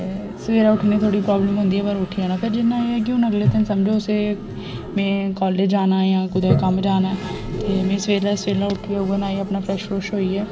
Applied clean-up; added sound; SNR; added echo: none; Toilet flush; 9 dB; none.